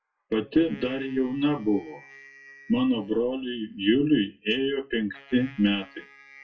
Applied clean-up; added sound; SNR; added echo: classical method WPE with log-MMSE.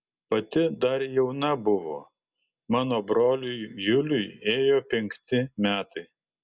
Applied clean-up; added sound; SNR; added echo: none; none; none; none.